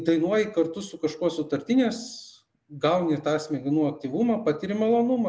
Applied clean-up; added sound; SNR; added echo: none; none; none; none.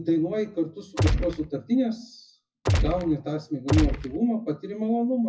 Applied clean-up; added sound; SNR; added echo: classical method WPE with log-MMSE.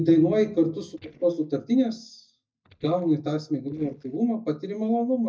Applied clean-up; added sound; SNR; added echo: neural mask model DeepFilterNet 3.